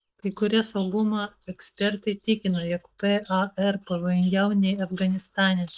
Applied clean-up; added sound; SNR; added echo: neural mask model DeepFilterNet 3.